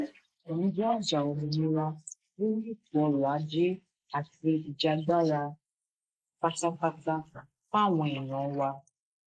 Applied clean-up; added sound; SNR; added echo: neural mask model Resemble Enhance denoiser.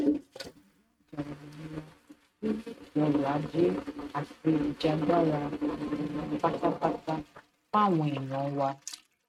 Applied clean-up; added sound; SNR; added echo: neural mask model RNNoise.